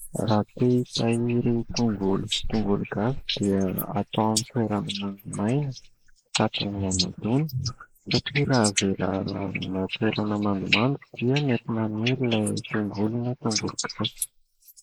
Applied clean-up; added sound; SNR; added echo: neural mask model Resemble Enhance denoiser.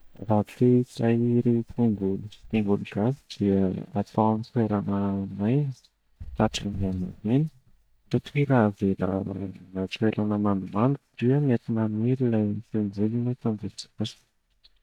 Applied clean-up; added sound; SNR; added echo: neural mask model DeepFilterNet 3.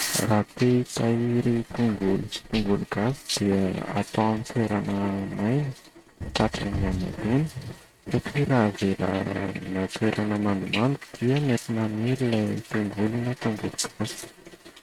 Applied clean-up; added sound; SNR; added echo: neural mask model RNNoise.